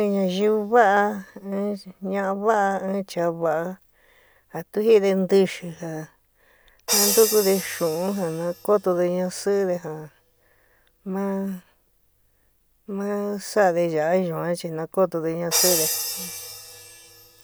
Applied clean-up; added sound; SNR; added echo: none; Crash cymbal; 9 dB; none.